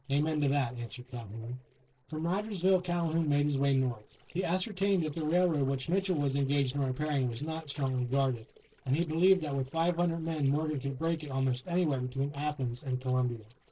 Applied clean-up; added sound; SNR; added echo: neural separator model SepFormer DNS4.